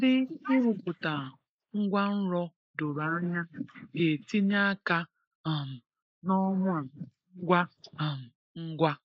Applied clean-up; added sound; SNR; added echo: neural mask model Resemble Enhance denoiser.